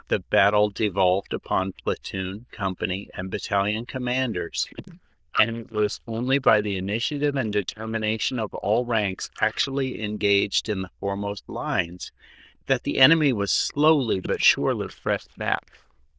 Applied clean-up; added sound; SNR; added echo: neural diffusion model UNIVERSE++.